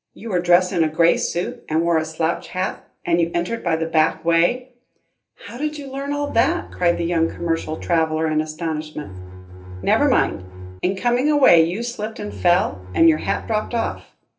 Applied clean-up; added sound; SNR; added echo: none; Bowed string instrument; 12 dB; reverberation time 0.3 s.